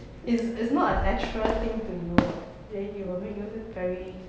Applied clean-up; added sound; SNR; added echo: none; Fireworks; 2 dB; none.